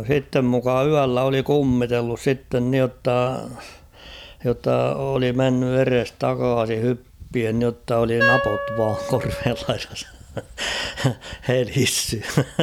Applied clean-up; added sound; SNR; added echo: none; Wind instrument, woodwind instrument; 4 dB; none.